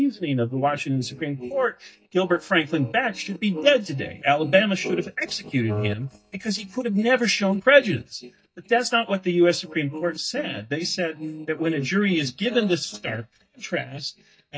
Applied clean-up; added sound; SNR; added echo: neural mask model DeepFilterNet 3.